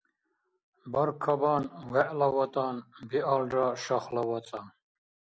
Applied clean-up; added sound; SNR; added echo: none; none; none; none.